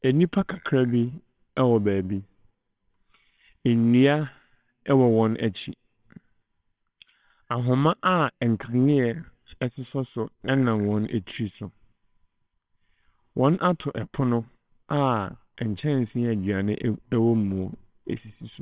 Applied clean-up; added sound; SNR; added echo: neural separator model SepFormer WHAMR!.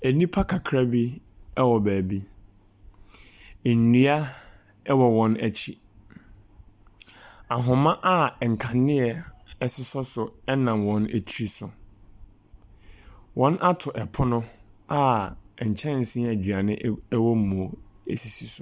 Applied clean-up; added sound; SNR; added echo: none; none; none; none.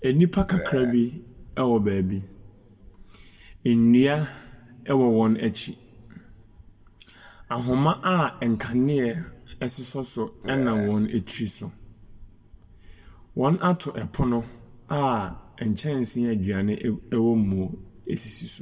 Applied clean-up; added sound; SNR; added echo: none; Burping, eructation; 8 dB; reverberation time 1.4 s.